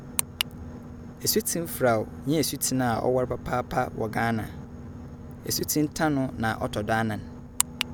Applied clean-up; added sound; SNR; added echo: none; Boat, Water vehicle; 13 dB; none.